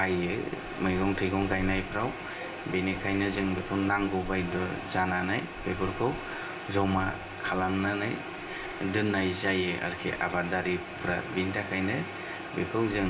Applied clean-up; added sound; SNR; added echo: none; Thunder / Rain; 17 dB; reverberation time 0.4 s.